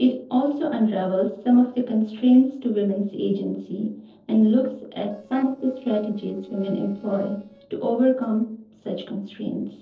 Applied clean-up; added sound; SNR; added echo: neural separator model SepFormer DNS4.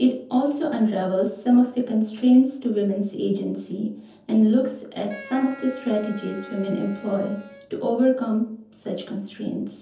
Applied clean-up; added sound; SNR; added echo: none; Wind instrument, woodwind instrument; 20 dB; reverberation time 0.5 s.